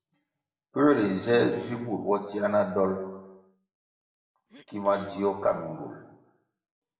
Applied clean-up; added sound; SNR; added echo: neural separator model SepFormer DNS4.